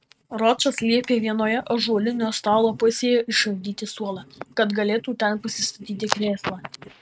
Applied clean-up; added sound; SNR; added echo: neural mask model RNNoise.